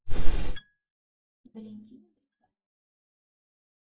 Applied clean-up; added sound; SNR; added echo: neural mask model DeepFilterNet 3.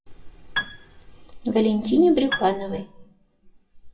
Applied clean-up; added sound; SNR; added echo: classical method WPE with log-MMSE.